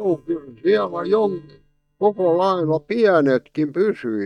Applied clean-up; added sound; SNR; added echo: neural mask model DeepFilterNet 3.